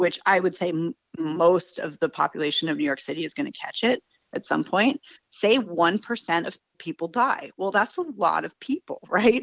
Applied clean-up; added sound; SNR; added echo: none; none; none; none.